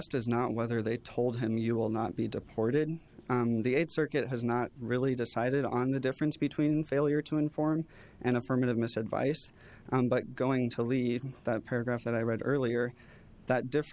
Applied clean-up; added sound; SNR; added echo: none; none; none; none.